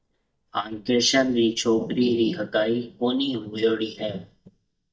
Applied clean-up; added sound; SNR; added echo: neural mask model DeepFilterNet 3.